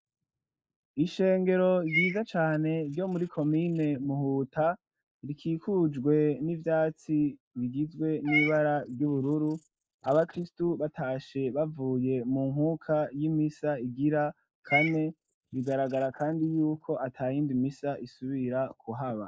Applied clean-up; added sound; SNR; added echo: neural mask model Resemble Enhance denoiser.